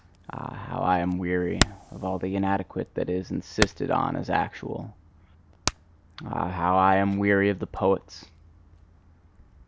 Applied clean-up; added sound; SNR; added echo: none; Hammer; 9 dB; none.